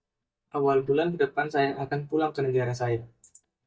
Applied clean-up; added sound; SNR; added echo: neural mask model DeepFilterNet 3.